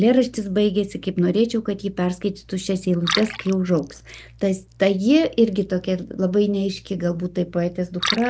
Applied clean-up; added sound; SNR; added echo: none; Liquid; 14 dB; none.